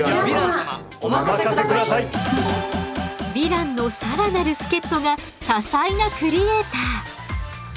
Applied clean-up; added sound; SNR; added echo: none; none; none; none.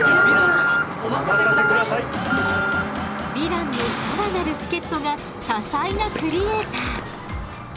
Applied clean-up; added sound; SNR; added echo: none; Alarm; -2 dB; none.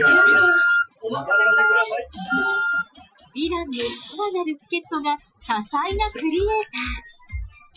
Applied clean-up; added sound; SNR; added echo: classical method Wiener filter.